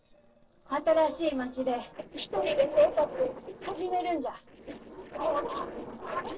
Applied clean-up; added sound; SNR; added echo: neural separator model SepFormer DNS4.